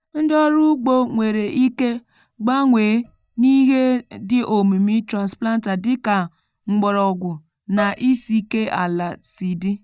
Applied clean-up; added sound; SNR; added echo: neural mask model DeepFilterNet 3.